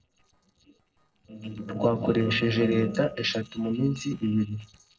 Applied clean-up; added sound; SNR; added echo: neural separator model SepFormer DNS4.